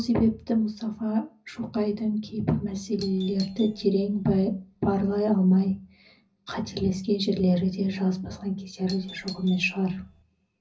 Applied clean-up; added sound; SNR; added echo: none; Doorbell; 19 dB; reverberation time 0.4 s.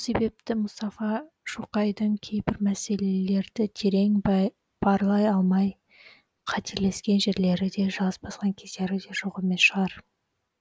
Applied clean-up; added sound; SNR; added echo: none; none; none; none.